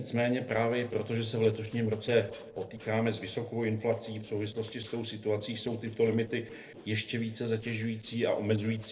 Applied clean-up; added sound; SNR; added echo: neural separator model SepFormer DNS4.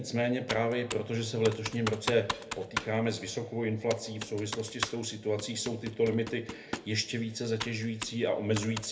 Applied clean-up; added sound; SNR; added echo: none; Computer keyboard; 10 dB; reverberation time 0.3 s.